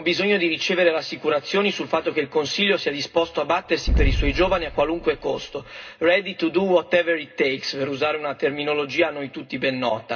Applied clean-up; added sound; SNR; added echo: none; Boom; 3 dB; reverberation time 0.2 s.